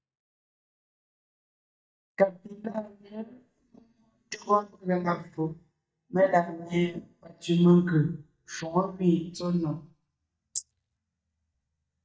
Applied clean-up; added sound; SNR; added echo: neural mask model DeepFilterNet 3.